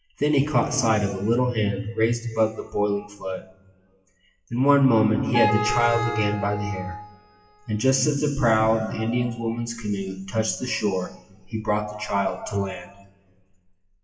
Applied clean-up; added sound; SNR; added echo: classical method WPE with log-MMSE.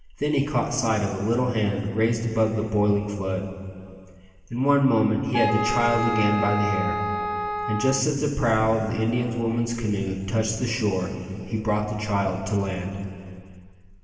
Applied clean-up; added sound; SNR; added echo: none; Wind instrument, woodwind instrument; 3 dB; reverberation time 2.5 s.